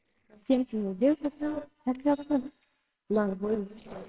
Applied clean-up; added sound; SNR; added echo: neural separator model SepFormer WHAMR!.